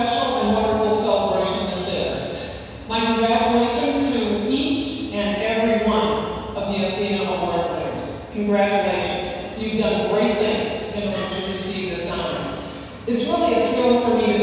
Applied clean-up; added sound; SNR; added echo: none; none; none; reverberation time 1.9 s.